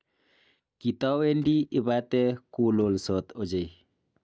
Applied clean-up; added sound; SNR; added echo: neural mask model DeepFilterNet 3.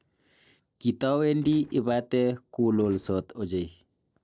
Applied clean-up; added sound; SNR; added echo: neural separator model SepFormer DNS4.